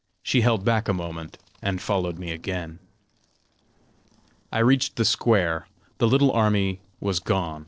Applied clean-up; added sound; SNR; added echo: neural separator model SepFormer DNS4.